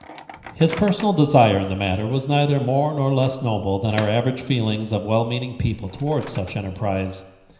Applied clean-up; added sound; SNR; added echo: none; Microwave oven; 19 dB; reverberation time 0.9 s.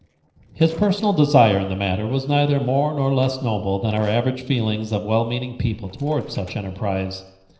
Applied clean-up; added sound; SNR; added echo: neural separator model SepFormer DNS4.